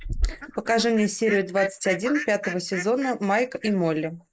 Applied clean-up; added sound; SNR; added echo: neural mask model Resemble Enhance denoiser.